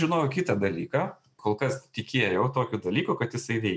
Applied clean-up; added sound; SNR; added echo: none; none; none; none.